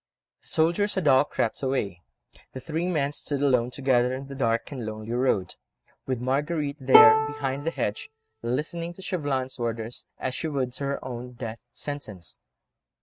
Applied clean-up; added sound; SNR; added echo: neural mask model RNNoise.